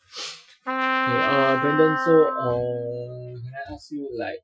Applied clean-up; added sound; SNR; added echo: classical method Wiener filter.